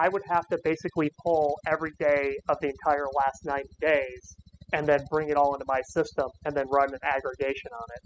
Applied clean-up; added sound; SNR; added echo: classical method spectral subtraction.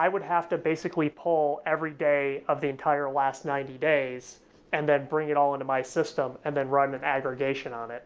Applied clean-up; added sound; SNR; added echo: none; none; none; none.